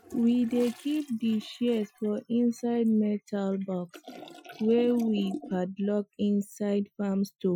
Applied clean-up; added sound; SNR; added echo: classical method Wiener filter.